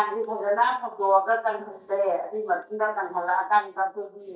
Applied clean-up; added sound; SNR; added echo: neural mask model DeepFilterNet 3.